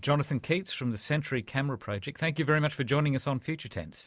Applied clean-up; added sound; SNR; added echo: none; none; none; none.